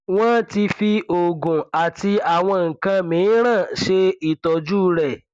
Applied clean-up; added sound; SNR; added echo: none; none; none; none.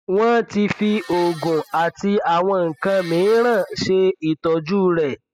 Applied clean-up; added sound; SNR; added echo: classical method spectral subtraction.